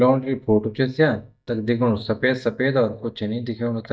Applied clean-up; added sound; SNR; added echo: neural mask model DeepFilterNet 3.